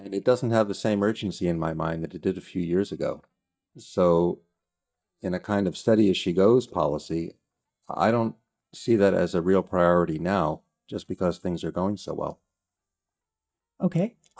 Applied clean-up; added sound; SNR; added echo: neural mask model DeepFilterNet 3.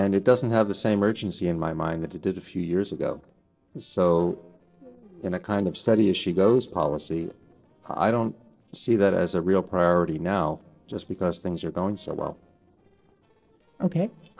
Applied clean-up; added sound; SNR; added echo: neural separator model SepFormer DNS4.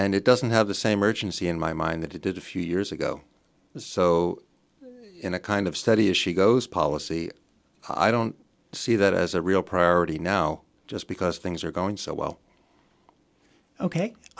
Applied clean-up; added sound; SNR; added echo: none; none; none; none.